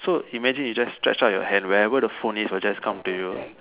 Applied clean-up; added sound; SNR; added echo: none; none; none; none.